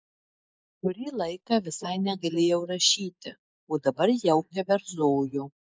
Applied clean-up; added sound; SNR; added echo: neural mask model Resemble Enhance denoiser.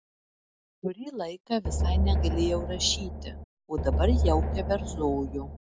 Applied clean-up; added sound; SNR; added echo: none; Drum; -3 dB; none.